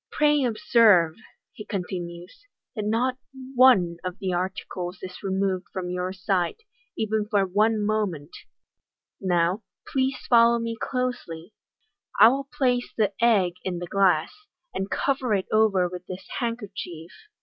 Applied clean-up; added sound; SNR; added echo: none; none; none; none.